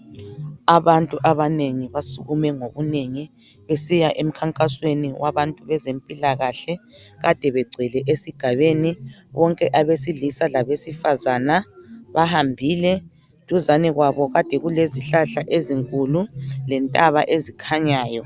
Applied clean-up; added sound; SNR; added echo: none; none; none; none.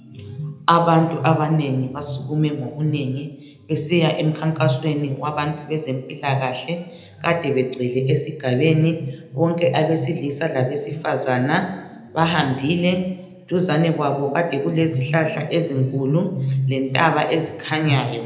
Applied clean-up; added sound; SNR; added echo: none; none; none; reverberation time 0.8 s.